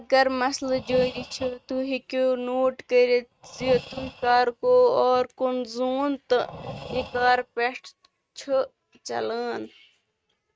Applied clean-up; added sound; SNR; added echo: neural mask model RNNoise.